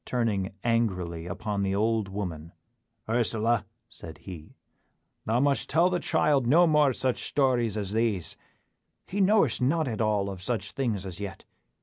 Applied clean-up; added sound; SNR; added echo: none; none; none; none.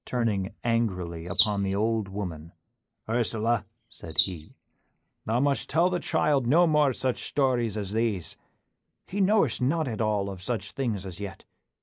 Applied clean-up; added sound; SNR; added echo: neural mask model Resemble Enhance denoiser.